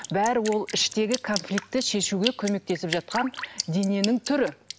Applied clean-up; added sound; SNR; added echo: none; Drip; 10 dB; none.